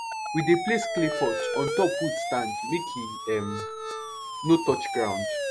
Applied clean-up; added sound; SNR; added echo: none; Siren; 3 dB; none.